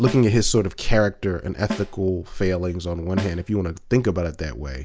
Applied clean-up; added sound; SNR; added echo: none; Snare drum; 14 dB; none.